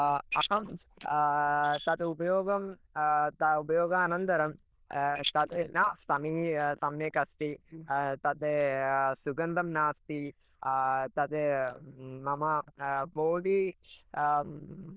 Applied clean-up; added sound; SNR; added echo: neural diffusion model UNIVERSE++.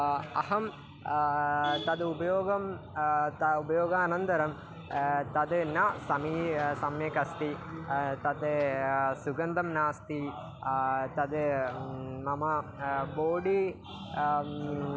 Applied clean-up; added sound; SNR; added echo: none; none; none; none.